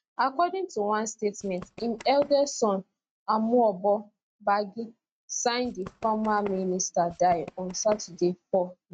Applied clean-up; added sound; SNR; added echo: neural mask model RNNoise.